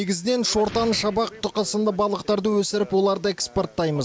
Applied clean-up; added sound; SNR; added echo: none; Explosion; 20 dB; none.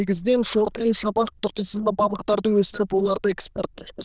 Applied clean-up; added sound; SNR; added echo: neural diffusion model UNIVERSE++.